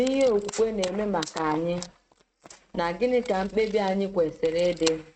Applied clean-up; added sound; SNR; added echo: neural mask model RNNoise.